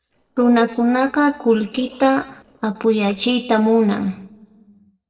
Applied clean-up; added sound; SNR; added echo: neural separator model SepFormer DNS4.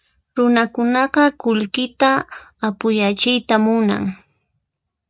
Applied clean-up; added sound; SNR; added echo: none; none; none; none.